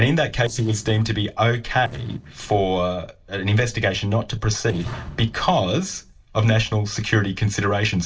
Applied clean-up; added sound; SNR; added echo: neural separator model SepFormer DNS4.